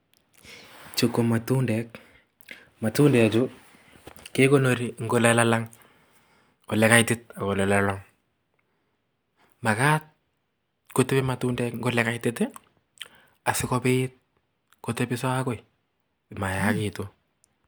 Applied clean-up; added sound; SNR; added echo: none; none; none; none.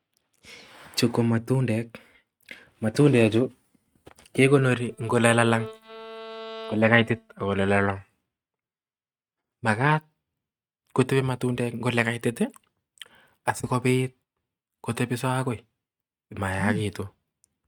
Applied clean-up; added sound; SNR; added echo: neural mask model RNNoise.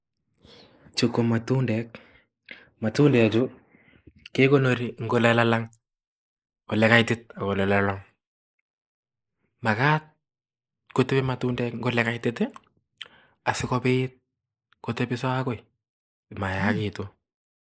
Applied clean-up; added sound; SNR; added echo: neural mask model Resemble Enhance denoiser.